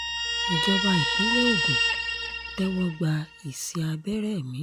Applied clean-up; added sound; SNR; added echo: none; Guitar; 0 dB; none.